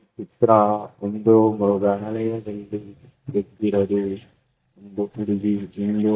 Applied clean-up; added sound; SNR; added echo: neural mask model DeepFilterNet 3.